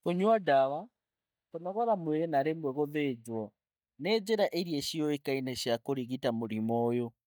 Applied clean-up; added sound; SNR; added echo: neural mask model DeepFilterNet 3.